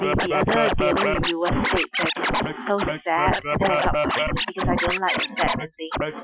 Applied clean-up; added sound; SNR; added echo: classical method Wiener filter.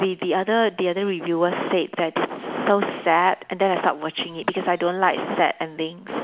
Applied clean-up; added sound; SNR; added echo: none; none; none; none.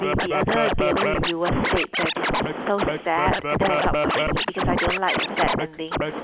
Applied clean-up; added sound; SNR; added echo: none; Scratching (performance technique); -3 dB; none.